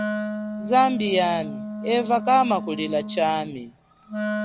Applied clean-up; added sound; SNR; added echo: none; Wind instrument, woodwind instrument; 7 dB; none.